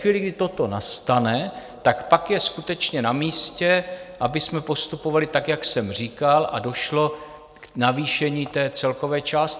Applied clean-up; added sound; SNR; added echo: none; none; none; none.